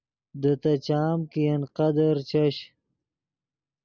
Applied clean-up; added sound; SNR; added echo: none; none; none; none.